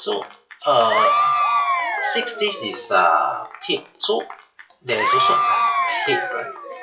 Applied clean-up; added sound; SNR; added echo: classical method WPE with log-MMSE.